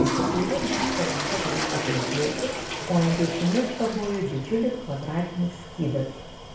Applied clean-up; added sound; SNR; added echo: none; Toilet flush; 2 dB; reverberation time 0.6 s.